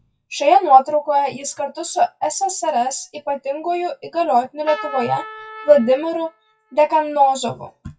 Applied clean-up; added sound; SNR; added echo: classical method WPE with log-MMSE.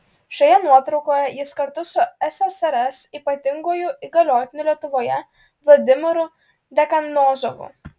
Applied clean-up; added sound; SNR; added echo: none; none; none; none.